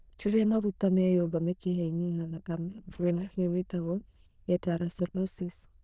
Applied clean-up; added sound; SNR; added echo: neural diffusion model UNIVERSE++.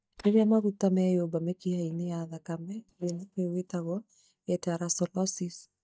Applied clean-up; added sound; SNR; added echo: neural mask model DeepFilterNet 3.